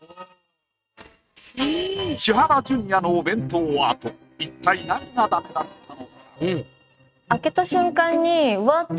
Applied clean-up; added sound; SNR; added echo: neural mask model RNNoise.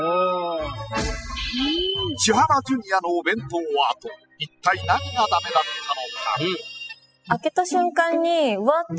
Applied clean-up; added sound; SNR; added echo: classical method spectral subtraction.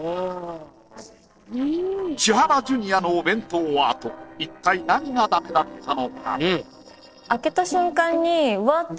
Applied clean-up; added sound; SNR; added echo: neural separator model SepFormer DNS4.